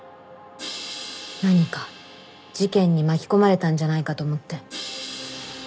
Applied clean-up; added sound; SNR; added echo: none; Crash cymbal; 15 dB; none.